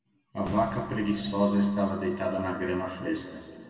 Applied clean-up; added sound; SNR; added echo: none; Fireworks; 15 dB; reverberation time 2.1 s.